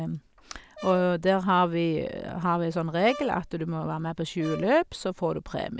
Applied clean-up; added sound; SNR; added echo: none; Brass instrument; 17 dB; none.